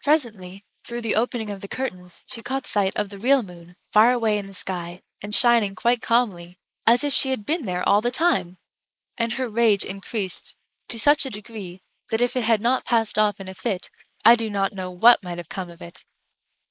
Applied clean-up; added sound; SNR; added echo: neural mask model Resemble Enhance denoiser.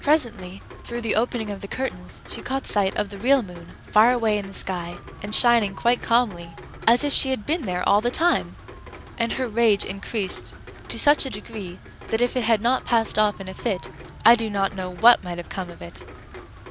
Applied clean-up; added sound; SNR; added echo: none; Rain; 16 dB; none.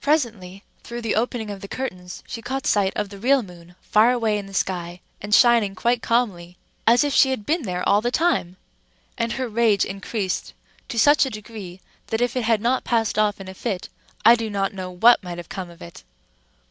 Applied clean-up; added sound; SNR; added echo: none; none; none; none.